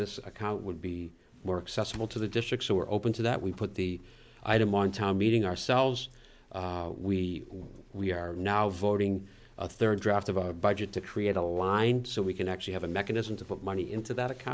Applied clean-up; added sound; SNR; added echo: none; none; none; none.